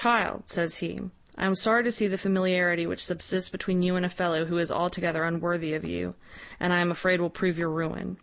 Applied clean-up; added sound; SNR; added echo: none; none; none; none.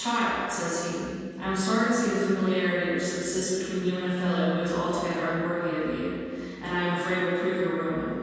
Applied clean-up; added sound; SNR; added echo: none; none; none; reverberation time 2.1 s.